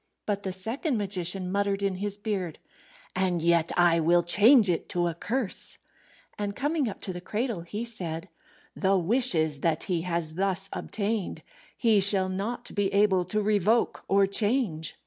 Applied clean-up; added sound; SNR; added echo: none; none; none; none.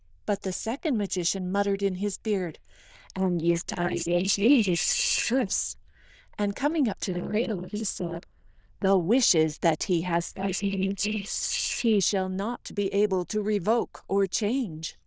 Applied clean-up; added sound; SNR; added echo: neural diffusion model UNIVERSE++.